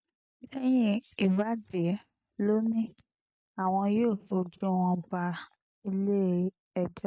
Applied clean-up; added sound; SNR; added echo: neural mask model DeepFilterNet 3.